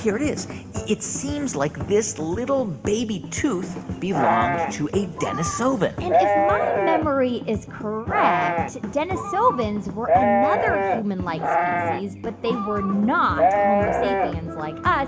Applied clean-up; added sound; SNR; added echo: none; Livestock, farm animals, working animals; -1 dB; reverberation time 1.4 s.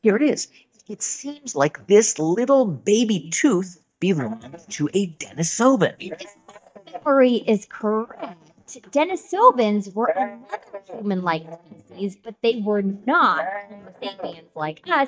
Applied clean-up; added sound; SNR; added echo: neural mask model DeepFilterNet 3.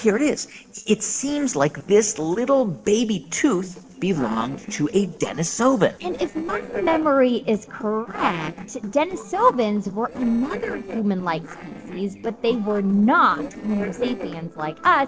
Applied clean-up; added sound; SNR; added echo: neural separator model SepFormer DNS4.